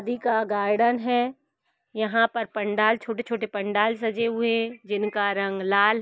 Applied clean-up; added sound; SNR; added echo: none; none; none; none.